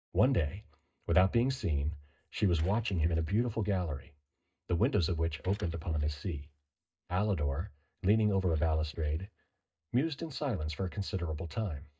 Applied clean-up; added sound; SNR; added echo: neural mask model DeepFilterNet 3.